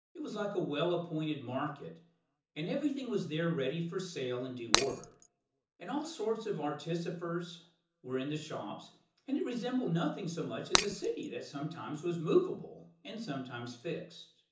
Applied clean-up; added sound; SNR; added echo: none; Shatter; -4 dB; reverberation time 0.6 s.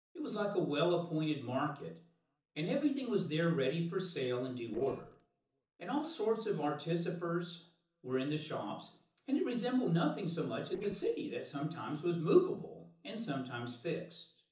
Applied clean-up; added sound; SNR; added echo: neural separator model SepFormer DNS4.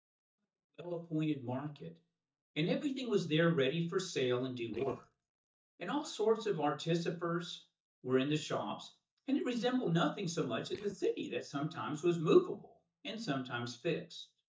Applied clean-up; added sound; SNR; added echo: neural mask model DeepFilterNet 3.